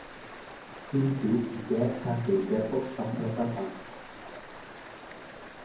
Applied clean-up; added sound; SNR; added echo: none; Stream; 13 dB; reverberation time 0.9 s.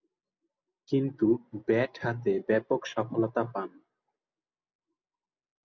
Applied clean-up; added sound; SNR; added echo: none; none; none; none.